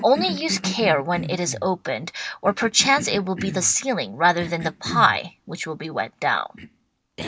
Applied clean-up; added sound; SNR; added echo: none; Cough; 12 dB; none.